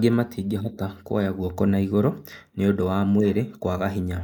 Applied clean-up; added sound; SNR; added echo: neural mask model Resemble Enhance denoiser.